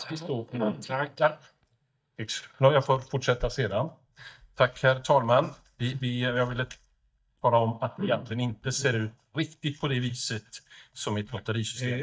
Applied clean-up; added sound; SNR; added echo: neural mask model DeepFilterNet 3.